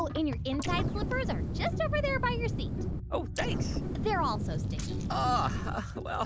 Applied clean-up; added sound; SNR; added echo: none; Explosion; 1 dB; none.